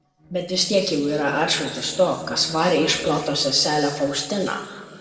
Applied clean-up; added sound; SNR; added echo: neural separator model SepFormer DNS4.